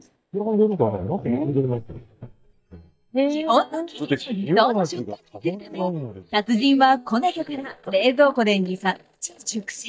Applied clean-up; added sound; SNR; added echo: neural mask model DeepFilterNet 3.